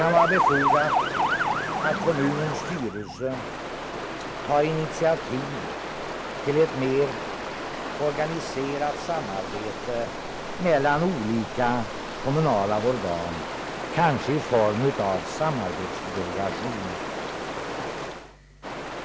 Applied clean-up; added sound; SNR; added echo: none; Motor vehicle (road) / Siren + Stream; 3 dB; none.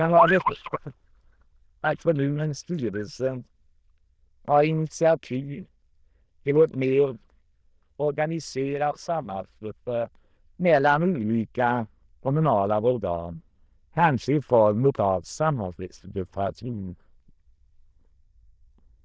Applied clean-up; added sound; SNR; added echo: neural diffusion model UNIVERSE++.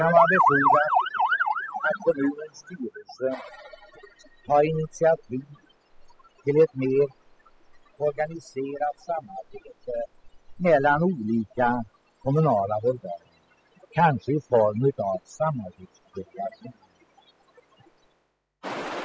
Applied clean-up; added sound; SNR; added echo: classical method spectral subtraction.